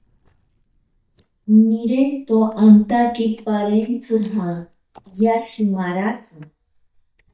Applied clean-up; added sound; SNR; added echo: neural mask model DeepFilterNet 3.